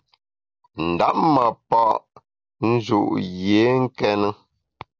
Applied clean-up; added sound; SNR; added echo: none; none; none; none.